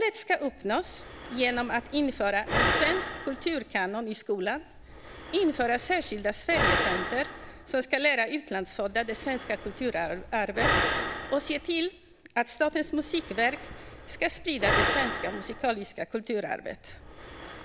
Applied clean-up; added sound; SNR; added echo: none; Breathing; 4 dB; none.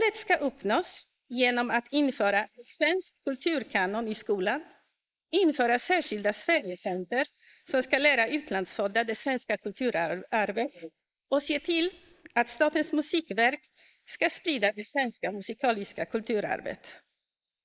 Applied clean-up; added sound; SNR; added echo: neural mask model Resemble Enhance denoiser.